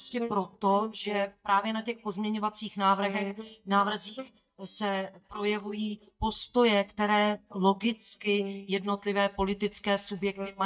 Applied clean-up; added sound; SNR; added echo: neural mask model DeepFilterNet 3.